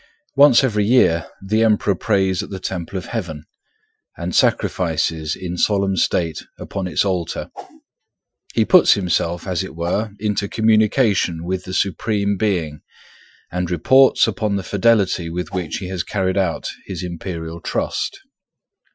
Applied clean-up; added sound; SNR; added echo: classical method Wiener filter.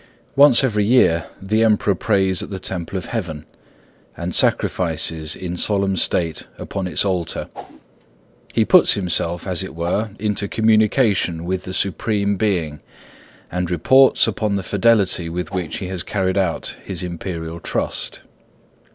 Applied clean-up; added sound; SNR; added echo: none; Whoosh, swoosh, swish; 14 dB; none.